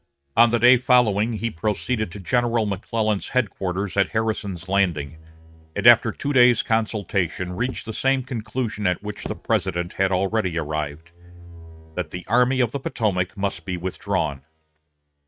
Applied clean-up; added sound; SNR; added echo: neural mask model RNNoise.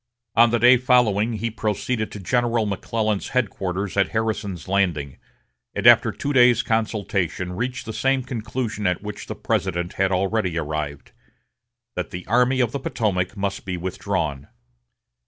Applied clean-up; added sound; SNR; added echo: none; none; none; none.